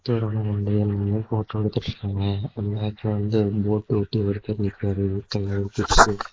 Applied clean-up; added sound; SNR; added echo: neural mask model Resemble Enhance denoiser.